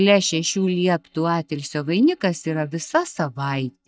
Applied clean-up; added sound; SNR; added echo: neural mask model DeepFilterNet 3.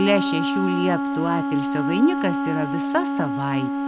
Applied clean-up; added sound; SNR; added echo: none; Wind instrument, woodwind instrument; 0 dB; none.